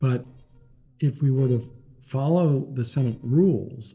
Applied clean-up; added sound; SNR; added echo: neural separator model SepFormer DNS4.